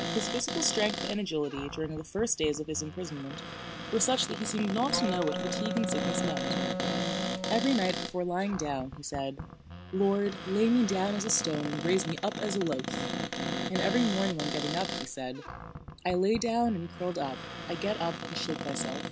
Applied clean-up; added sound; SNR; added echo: none; Cupboard open or close + Wind instrument, woodwind instrument; 4 dB; none.